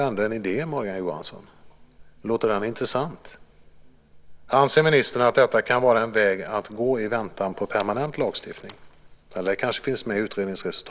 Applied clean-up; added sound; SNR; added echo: none; none; none; none.